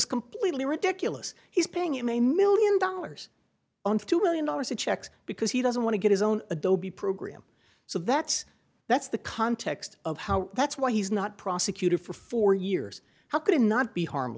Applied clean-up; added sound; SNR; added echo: none; none; none; none.